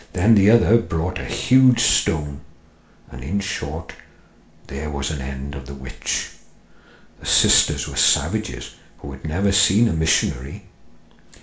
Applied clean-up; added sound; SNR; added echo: none; none; none; reverberation time 0.4 s.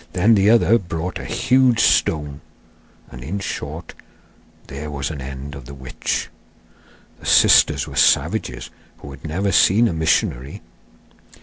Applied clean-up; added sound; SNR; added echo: none; none; none; none.